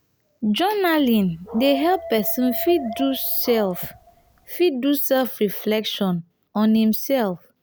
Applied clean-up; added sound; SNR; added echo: none; Dog; 13 dB; none.